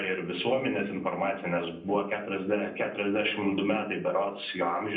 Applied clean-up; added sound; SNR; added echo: none; none; none; reverberation time 0.6 s.